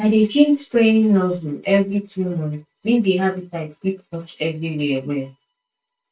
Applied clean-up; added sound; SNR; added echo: neural mask model DeepFilterNet 3.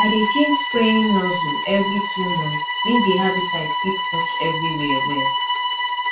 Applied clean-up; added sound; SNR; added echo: none; Bowed string instrument; 0 dB; reverberation time 0.2 s.